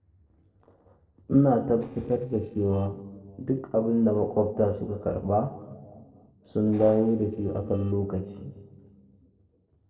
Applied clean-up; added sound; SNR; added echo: neural separator model SepFormer DNS4.